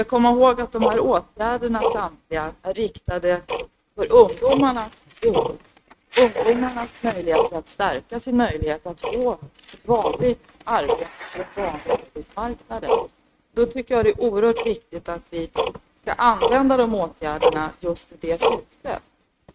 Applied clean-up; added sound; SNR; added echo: neural mask model RNNoise.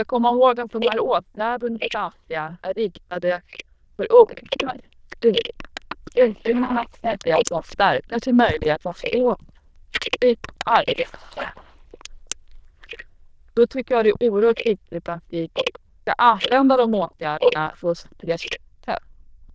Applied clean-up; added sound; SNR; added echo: neural diffusion model UNIVERSE++.